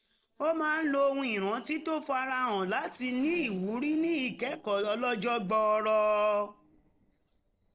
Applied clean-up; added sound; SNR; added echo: neural separator model SepFormer DNS4.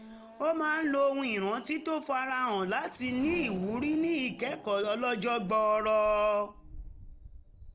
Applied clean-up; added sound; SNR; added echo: none; Bird vocalization, bird call, bird song + Race car, auto racing / Accelerating, revving, vroom; 17 dB; none.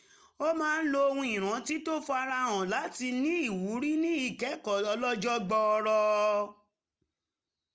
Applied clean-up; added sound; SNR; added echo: none; none; none; none.